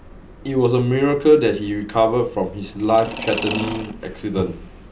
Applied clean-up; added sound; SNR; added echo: none; Mechanisms; 10 dB; none.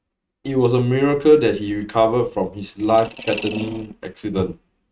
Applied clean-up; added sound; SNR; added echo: neural mask model RNNoise.